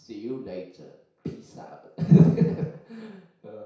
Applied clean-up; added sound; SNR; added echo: none; none; none; reverberation time 0.6 s.